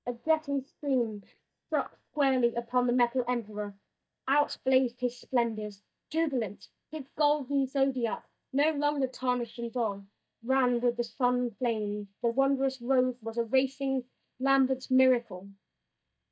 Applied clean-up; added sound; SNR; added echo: neural mask model DeepFilterNet 3.